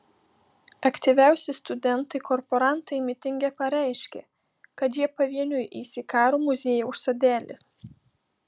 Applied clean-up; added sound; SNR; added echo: none; none; none; none.